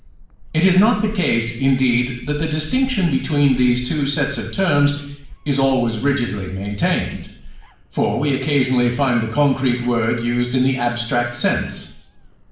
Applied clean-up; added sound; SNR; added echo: none; Gull, seagull; 18 dB; reverberation time 0.7 s.